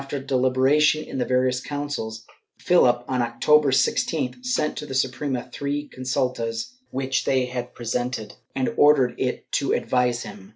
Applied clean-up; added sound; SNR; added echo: none; none; none; none.